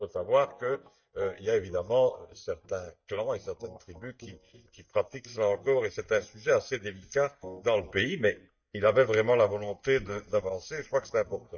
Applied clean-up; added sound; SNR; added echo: neural mask model DeepFilterNet 3.